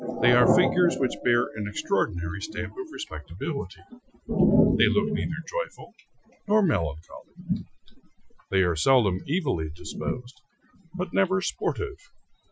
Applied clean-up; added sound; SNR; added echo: classical method Wiener filter.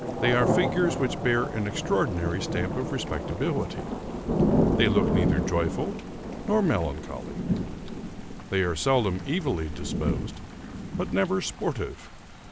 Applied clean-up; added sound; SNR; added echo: none; Thunder / Rain; 1 dB; none.